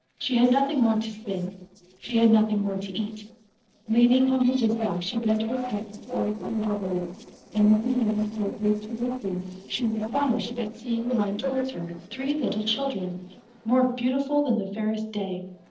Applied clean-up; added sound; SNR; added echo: neural separator model SepFormer DNS4.